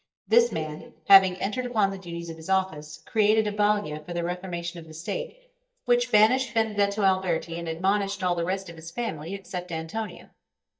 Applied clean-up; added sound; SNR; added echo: neural mask model DeepFilterNet 3.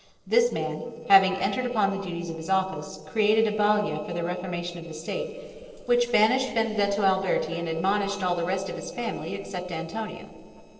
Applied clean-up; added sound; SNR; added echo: neural separator model SepFormer DNS4.